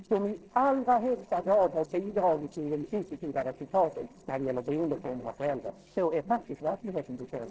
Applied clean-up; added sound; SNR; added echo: neural separator model SepFormer DNS4.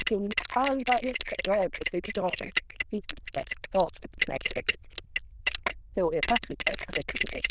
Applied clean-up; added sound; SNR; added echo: neural diffusion model UNIVERSE++.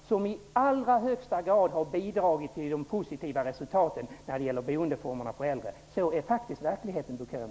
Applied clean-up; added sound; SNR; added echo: none; none; none; none.